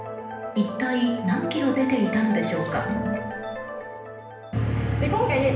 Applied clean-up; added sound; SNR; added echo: none; Sink (filling or washing) / Water; 8 dB; reverberation time 0.8 s.